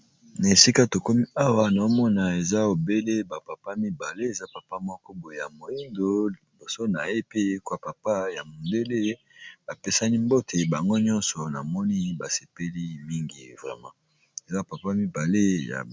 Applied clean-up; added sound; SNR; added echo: none; none; none; none.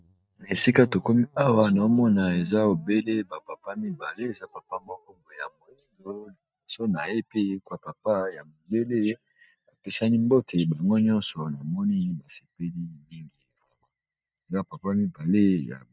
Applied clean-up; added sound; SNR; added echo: neural mask model DeepFilterNet 3.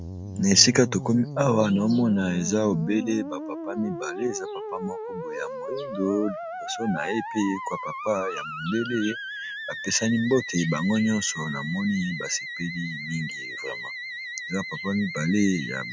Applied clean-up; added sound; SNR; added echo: none; Musical instrument; 9 dB; none.